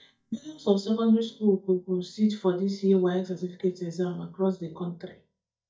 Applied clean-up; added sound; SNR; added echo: neural mask model DeepFilterNet 3.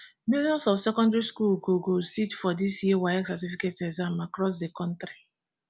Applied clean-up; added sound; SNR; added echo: none; none; none; none.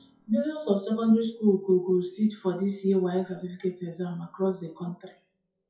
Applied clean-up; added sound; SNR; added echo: classical method WPE with log-MMSE.